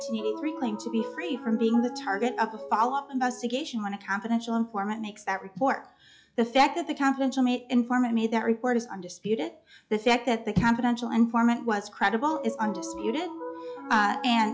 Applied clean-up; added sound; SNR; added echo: classical method log-MMSE.